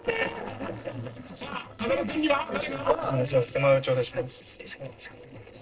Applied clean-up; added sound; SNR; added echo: neural separator model SepFormer DNS4.